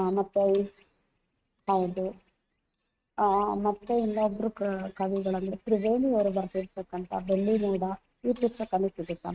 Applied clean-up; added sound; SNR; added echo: neural mask model RNNoise.